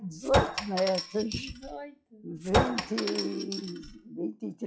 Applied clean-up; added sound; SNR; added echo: classical method WPE with log-MMSE.